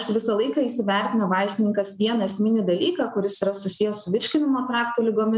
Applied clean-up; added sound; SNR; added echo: none; none; none; none.